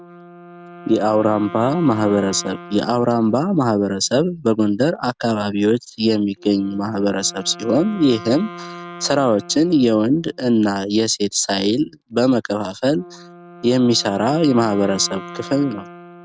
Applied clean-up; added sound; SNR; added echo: none; Wind instrument, woodwind instrument; 19 dB; none.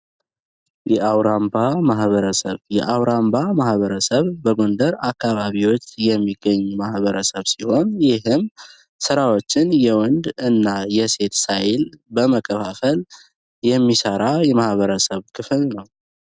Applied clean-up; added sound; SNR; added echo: none; none; none; none.